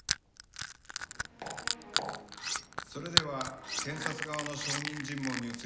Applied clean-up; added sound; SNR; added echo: none; Cutlery, silverware + Crushing; -4 dB; none.